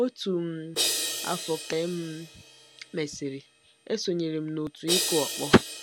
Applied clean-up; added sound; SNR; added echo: none; Crash cymbal; 5 dB; none.